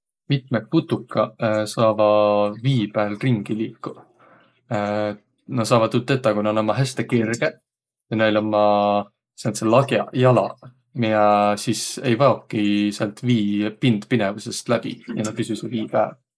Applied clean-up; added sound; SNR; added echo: neural mask model Resemble Enhance denoiser.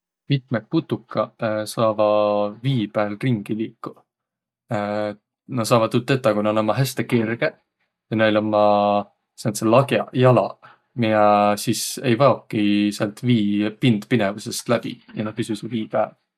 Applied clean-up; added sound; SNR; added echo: neural mask model DeepFilterNet 3.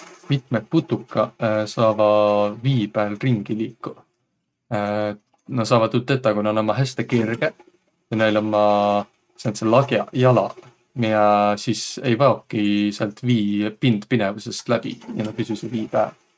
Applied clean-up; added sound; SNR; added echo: neural mask model RNNoise.